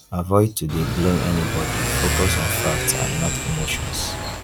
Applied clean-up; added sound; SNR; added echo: none; Motorcycle / Accelerating, revving, vroom; 1 dB; none.